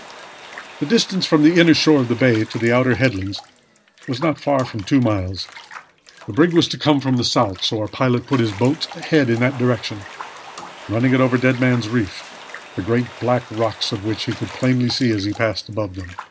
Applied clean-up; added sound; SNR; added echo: none; Domestic sounds, home sounds + Bathtub (filling or washing) / Water; 19 dB; none.